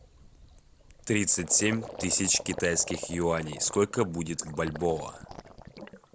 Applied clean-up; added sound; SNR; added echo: none; Gurgling; 15 dB; none.